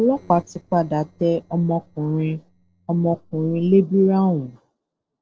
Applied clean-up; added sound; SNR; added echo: neural separator model SepFormer DNS4.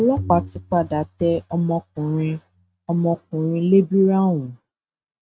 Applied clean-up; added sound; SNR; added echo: neural mask model RNNoise.